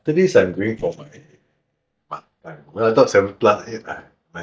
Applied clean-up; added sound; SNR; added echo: neural mask model DeepFilterNet 3.